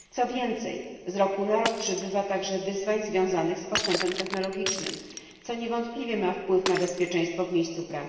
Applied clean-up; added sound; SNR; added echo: none; Shatter; 10 dB; reverberation time 1.4 s.